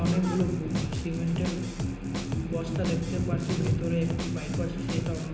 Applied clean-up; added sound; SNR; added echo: none; Drum kit; 2 dB; reverberation time 0.9 s.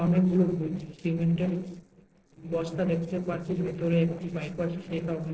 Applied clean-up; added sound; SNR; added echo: neural separator model SepFormer DNS4.